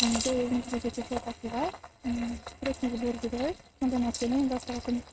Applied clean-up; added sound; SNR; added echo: neural mask model RNNoise.